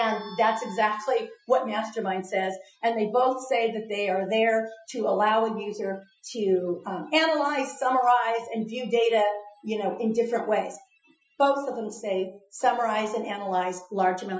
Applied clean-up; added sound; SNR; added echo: classical method Wiener filter.